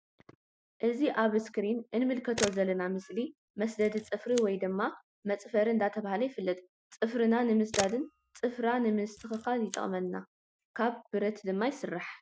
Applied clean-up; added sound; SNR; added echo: classical method Wiener filter.